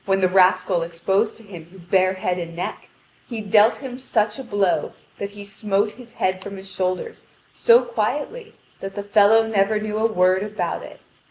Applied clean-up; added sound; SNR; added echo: none; none; none; none.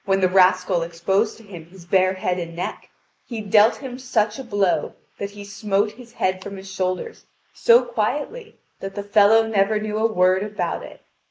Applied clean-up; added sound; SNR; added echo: neural mask model Resemble Enhance denoiser.